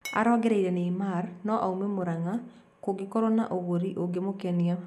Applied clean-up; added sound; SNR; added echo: none; Glass; 13 dB; none.